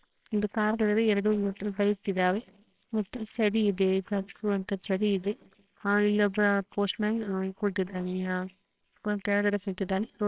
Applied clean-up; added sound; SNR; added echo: neural separator model SepFormer WHAMR!.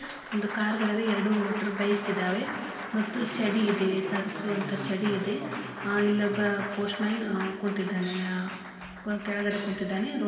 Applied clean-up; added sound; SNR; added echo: none; Applause; 9 dB; reverberation time 2.5 s.